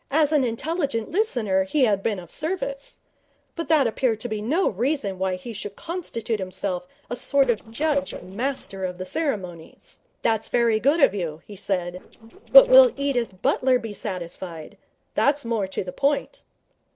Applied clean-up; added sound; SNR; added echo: neural separator model SepFormer DNS4.